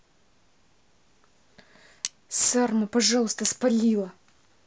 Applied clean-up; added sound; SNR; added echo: none; Cutlery, silverware; 15 dB; none.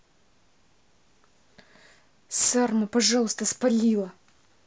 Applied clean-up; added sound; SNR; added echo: none; none; none; none.